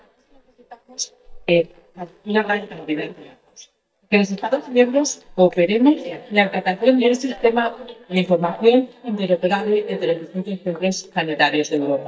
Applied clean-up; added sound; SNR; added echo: neural mask model DeepFilterNet 3.